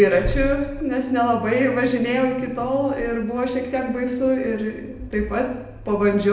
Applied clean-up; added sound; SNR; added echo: none; Accelerating, revving, vroom; 12 dB; reverberation time 0.8 s.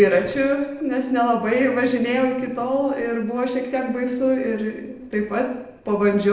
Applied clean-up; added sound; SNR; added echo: neural separator model SepFormer DNS4.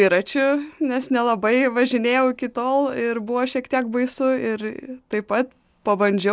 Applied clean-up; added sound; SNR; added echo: none; none; none; none.